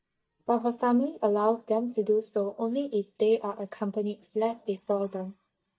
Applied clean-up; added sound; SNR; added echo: neural mask model DeepFilterNet 3.